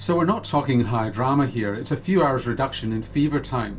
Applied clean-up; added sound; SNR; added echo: none; Microwave oven; 17 dB; reverberation time 0.2 s.